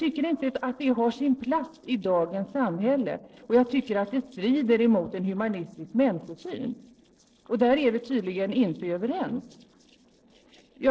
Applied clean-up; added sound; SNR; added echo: neural separator model SepFormer DNS4.